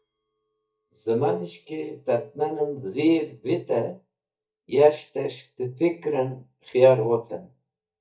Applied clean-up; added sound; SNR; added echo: neural mask model DeepFilterNet 3.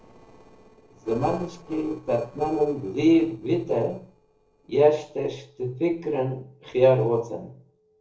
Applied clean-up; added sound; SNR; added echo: neural separator model SepFormer DNS4.